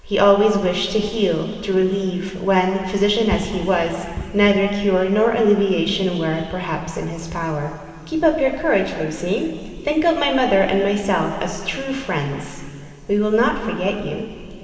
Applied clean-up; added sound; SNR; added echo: none; none; none; reverberation time 2.5 s.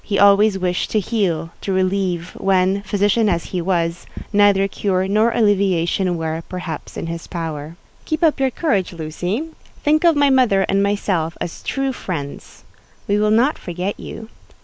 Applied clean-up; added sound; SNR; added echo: none; none; none; none.